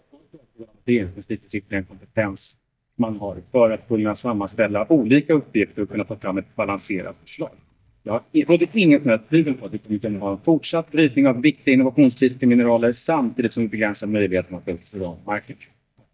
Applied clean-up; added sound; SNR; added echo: neural mask model DeepFilterNet 3.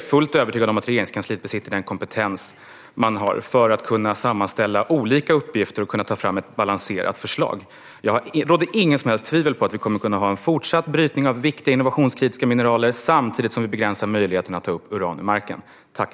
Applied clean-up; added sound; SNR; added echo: none; none; none; none.